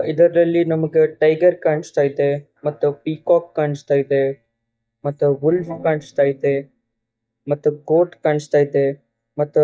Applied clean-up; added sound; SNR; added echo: neural mask model DeepFilterNet 3.